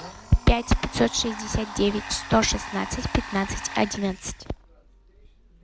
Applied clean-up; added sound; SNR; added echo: none; Domestic sounds, home sounds; 14 dB; none.